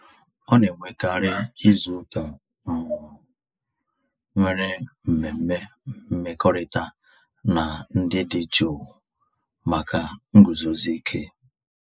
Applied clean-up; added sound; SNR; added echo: neural mask model Resemble Enhance denoiser.